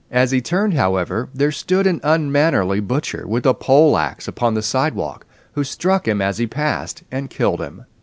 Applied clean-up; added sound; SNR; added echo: none; none; none; none.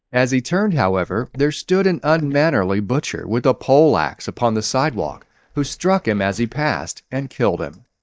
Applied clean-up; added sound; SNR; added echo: neural mask model DeepFilterNet 3.